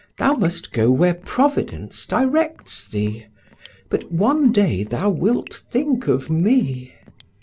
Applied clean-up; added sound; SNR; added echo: neural separator model SepFormer DNS4.